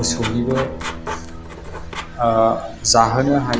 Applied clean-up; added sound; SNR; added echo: none; Writing + Acoustic guitar; 10 dB; none.